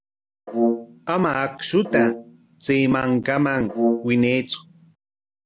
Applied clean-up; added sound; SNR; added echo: none; Brass instrument; 3 dB; none.